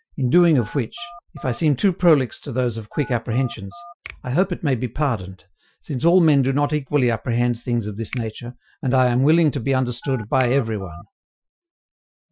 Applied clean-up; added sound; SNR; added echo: classical method Wiener filter.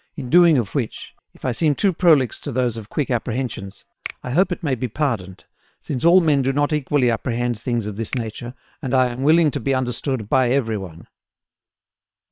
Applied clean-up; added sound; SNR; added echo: neural separator model SepFormer WHAM!.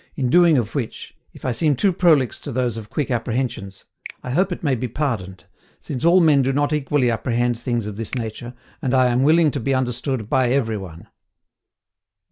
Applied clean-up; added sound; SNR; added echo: neural mask model Resemble Enhance denoiser.